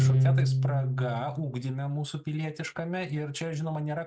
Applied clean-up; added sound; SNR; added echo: neural mask model RNNoise.